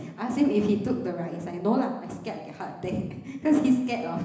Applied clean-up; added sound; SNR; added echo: none; none; none; reverberation time 1.0 s.